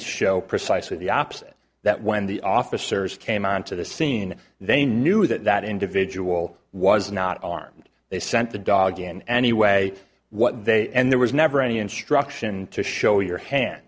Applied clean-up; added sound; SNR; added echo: none; none; none; none.